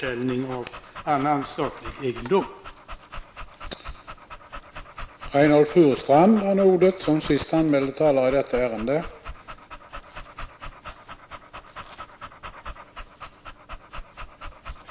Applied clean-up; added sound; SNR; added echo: none; Dog; 16 dB; none.